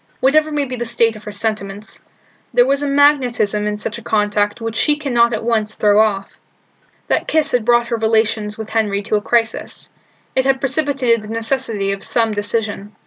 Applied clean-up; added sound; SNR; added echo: none; none; none; none.